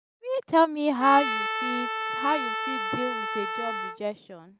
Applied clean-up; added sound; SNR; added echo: none; Trumpet; 3 dB; none.